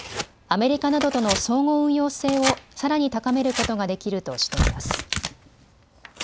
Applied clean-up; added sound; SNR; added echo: none; Tearing; 6 dB; none.